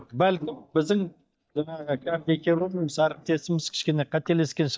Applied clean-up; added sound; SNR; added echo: neural mask model DeepFilterNet 3.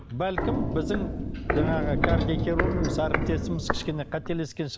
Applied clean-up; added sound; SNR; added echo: none; Walk, footsteps; -2 dB; none.